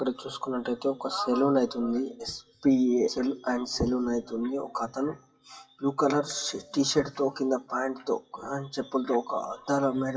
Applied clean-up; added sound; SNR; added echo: classical method WPE with log-MMSE.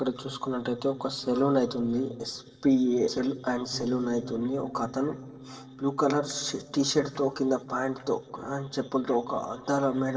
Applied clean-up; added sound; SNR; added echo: neural separator model SepFormer DNS4.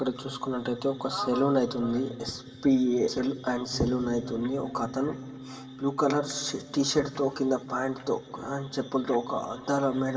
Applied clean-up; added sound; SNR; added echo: none; Bass guitar; 16 dB; reverberation time 2.0 s.